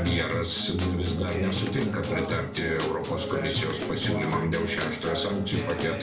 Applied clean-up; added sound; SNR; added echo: none; Acoustic guitar; 3 dB; reverberation time 0.4 s.